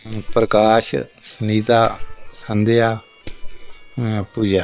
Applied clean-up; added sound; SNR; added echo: neural separator model SepFormer WHAM!.